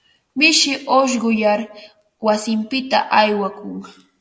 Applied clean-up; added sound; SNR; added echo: none; none; none; none.